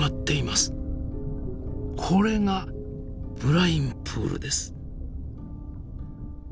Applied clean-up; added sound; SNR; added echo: none; none; none; none.